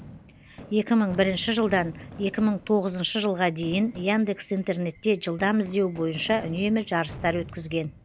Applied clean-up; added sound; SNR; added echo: none; Fireworks; 18 dB; none.